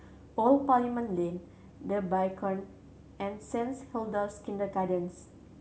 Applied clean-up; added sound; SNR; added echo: none; none; none; none.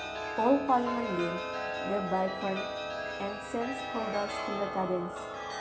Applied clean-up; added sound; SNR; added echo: none; Chime; 3 dB; none.